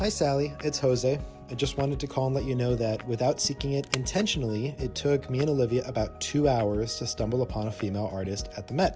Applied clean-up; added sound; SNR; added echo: none; Wood; 13 dB; none.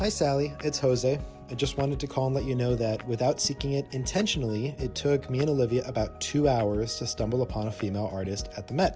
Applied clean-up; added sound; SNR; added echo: none; none; none; none.